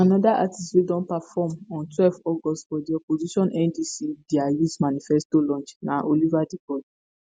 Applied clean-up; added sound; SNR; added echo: none; none; none; none.